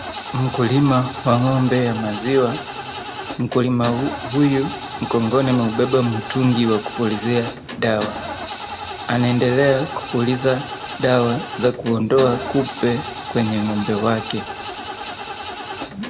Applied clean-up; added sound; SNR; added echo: none; Engine starting / Car; 10 dB; reverberation time 1.4 s.